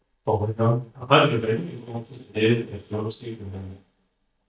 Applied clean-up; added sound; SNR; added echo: neural mask model DeepFilterNet 3.